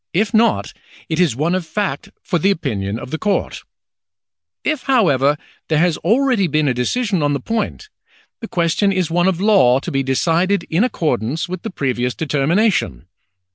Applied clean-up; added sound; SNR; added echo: none; none; none; none.